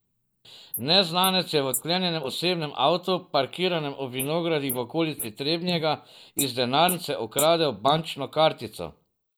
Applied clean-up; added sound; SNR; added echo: neural mask model Resemble Enhance denoiser.